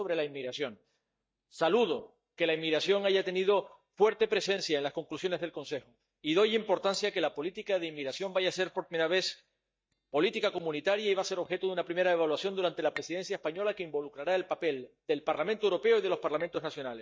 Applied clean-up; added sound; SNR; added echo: neural mask model DeepFilterNet 3.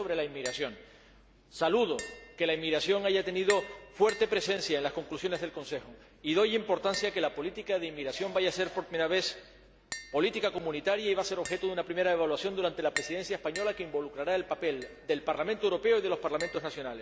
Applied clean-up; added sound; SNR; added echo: none; Tap; 16 dB; none.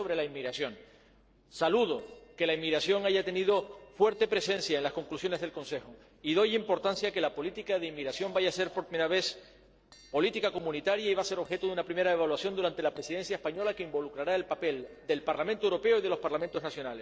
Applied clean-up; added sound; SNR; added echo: neural separator model SepFormer DNS4.